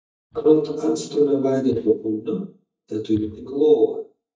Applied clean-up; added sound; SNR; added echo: neural mask model DeepFilterNet 3.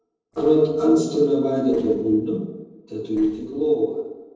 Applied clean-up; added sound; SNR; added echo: neural separator model SepFormer DNS4.